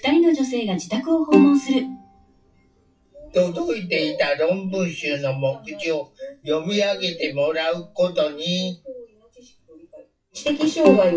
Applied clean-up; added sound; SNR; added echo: classical method WPE with log-MMSE.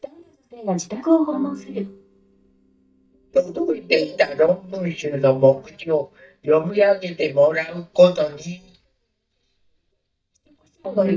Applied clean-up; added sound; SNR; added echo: neural mask model DeepFilterNet 3.